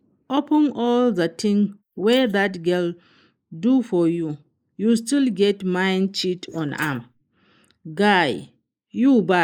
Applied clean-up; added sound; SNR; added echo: neural mask model Resemble Enhance denoiser.